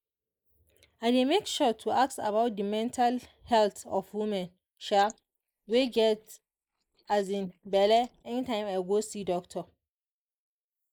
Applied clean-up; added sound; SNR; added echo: neural mask model Resemble Enhance denoiser.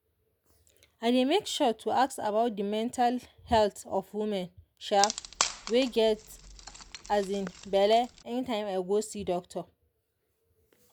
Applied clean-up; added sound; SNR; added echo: none; Wood; 8 dB; none.